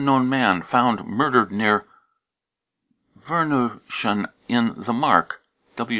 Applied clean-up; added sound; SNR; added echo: none; none; none; none.